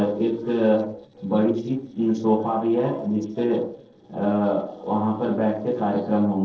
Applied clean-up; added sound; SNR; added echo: neural separator model SepFormer DNS4.